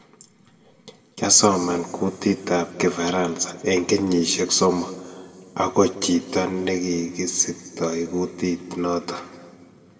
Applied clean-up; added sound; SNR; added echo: none; none; none; reverberation time 1.2 s.